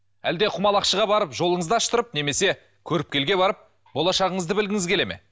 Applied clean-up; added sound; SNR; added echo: none; none; none; none.